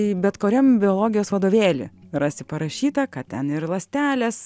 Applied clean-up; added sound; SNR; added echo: none; none; none; none.